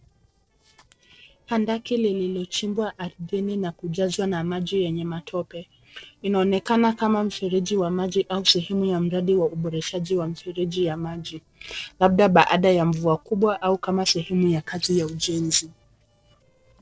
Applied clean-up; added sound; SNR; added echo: neural separator model SepFormer DNS4.